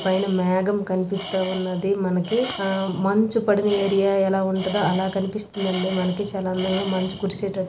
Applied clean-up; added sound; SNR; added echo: none; Tools; 14 dB; none.